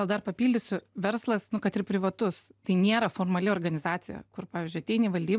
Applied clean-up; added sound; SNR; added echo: none; none; none; none.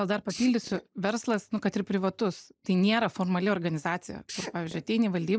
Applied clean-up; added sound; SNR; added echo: neural mask model Resemble Enhance denoiser.